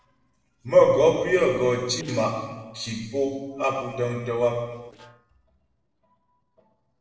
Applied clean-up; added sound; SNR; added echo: neural separator model SepFormer DNS4.